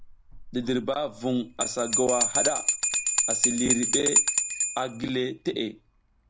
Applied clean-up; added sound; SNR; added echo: none; Bell; -2 dB; none.